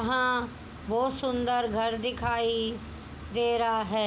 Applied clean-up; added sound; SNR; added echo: none; none; none; none.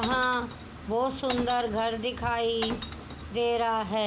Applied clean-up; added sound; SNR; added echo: none; Glass; 11 dB; none.